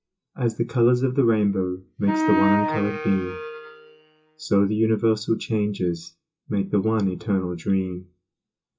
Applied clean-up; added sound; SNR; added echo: classical method WPE with log-MMSE.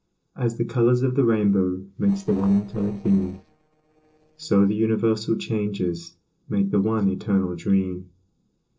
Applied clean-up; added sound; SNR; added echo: neural separator model SepFormer DNS4.